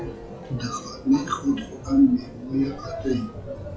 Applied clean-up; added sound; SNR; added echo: classical method WPE with log-MMSE.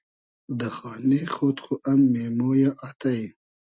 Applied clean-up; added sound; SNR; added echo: none; none; none; none.